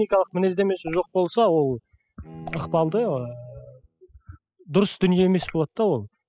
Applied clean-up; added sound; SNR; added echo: classical method spectral subtraction.